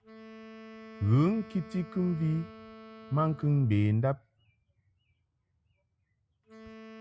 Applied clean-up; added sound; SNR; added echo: none; Wind instrument, woodwind instrument; 19 dB; none.